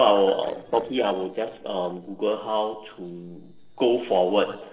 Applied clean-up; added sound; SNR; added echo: neural separator model SepFormer DNS4.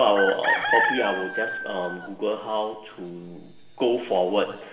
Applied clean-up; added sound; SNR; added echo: none; Chicken, rooster; 1 dB; reverberation time 1.1 s.